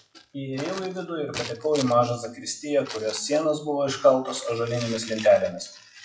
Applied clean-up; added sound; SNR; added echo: classical method WPE with log-MMSE.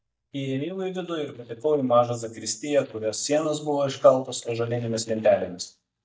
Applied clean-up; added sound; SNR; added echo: neural mask model DeepFilterNet 3.